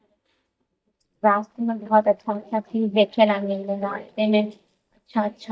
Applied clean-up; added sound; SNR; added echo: neural mask model DeepFilterNet 3.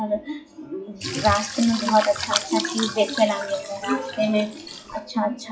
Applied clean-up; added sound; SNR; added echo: classical method WPE with log-MMSE.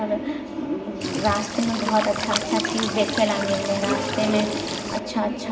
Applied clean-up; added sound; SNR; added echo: none; Cricket / Water; 6 dB; reverberation time 1.1 s.